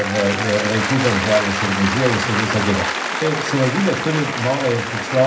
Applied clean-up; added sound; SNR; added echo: none; Applause / Cheering; 3 dB; reverberation time 0.4 s.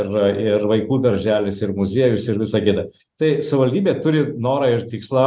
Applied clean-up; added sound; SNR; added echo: none; none; none; none.